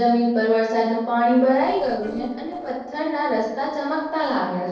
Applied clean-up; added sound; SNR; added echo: neural separator model SepFormer DNS4.